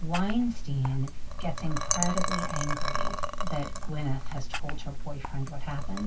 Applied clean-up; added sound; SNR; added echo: none; Liquid; -5 dB; reverberation time 0.1 s.